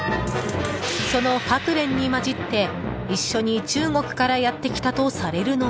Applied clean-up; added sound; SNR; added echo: none; Fart; 14 dB; none.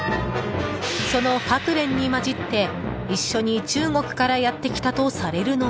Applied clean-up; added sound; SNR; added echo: none; none; none; none.